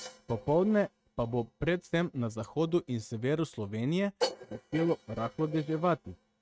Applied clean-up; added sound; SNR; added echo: neural mask model RNNoise.